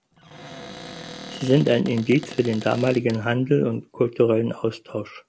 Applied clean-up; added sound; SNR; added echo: none; Cupboard open or close; 16 dB; none.